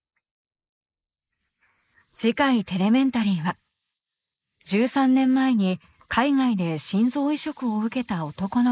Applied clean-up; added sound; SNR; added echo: neural mask model Resemble Enhance denoiser.